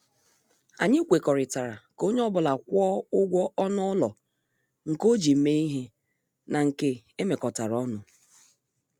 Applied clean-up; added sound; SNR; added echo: none; none; none; none.